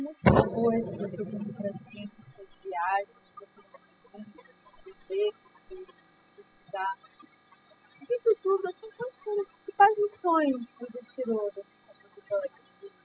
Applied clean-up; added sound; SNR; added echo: classical method spectral subtraction.